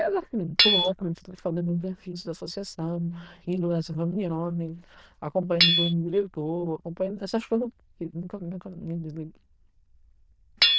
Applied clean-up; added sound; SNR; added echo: neural diffusion model UNIVERSE++.